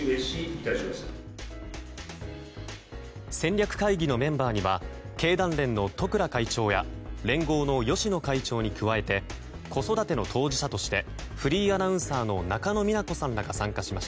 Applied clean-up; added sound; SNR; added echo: none; none; none; none.